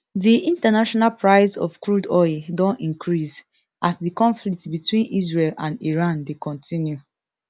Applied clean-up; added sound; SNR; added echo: none; none; none; none.